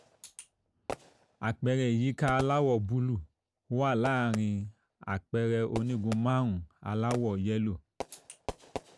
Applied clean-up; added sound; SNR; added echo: none; Fireworks; 15 dB; none.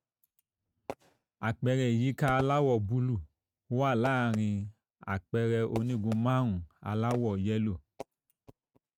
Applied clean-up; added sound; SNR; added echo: neural mask model RNNoise.